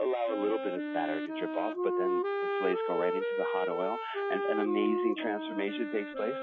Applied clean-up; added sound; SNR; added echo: classical method Wiener filter.